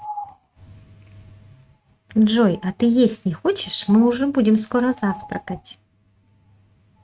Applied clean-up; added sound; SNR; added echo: neural mask model RNNoise.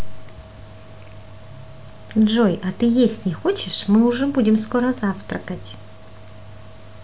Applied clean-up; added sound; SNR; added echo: none; none; none; none.